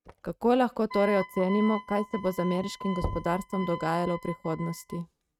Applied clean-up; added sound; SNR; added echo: neural mask model RNNoise.